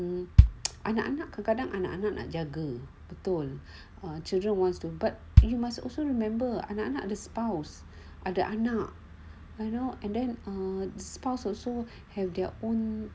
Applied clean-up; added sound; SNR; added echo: none; Bass drum; -5 dB; none.